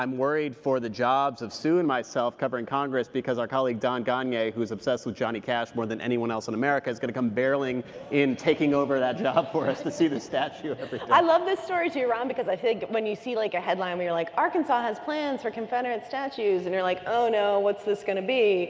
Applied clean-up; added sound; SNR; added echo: none; none; none; none.